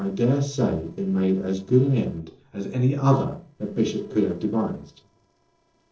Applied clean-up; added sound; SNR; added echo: neural separator model SepFormer DNS4.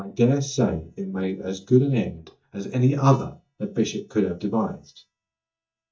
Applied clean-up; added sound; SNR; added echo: neural mask model DeepFilterNet 3.